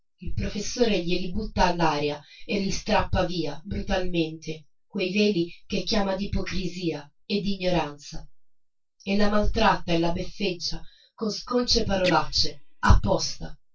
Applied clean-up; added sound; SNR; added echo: neural separator model SepFormer DNS4.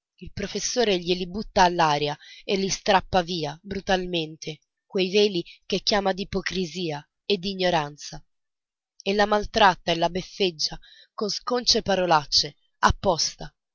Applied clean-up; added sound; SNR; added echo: none; none; none; none.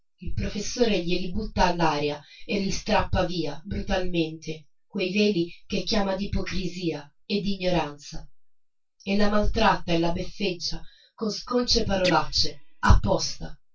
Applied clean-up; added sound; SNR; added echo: none; Guitar; 12 dB; reverberation time 0.2 s.